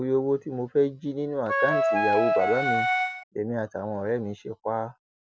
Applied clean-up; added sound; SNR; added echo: none; Wind instrument, woodwind instrument; -4 dB; none.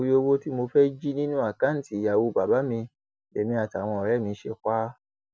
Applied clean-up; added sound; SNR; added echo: none; none; none; none.